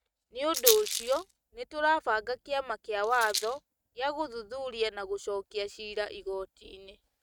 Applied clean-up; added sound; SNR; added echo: neural mask model RNNoise.